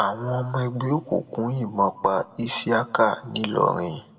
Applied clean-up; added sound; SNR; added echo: none; none; none; reverberation time 0.9 s.